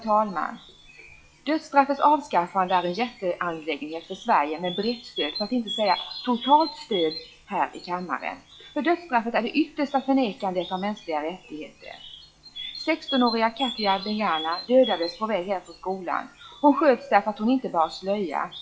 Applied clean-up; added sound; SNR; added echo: classical method log-MMSE.